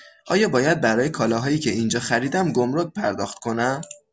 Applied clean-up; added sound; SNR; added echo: none; none; none; none.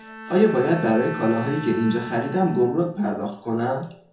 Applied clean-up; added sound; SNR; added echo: none; Bowed string instrument; 14 dB; reverberation time 0.5 s.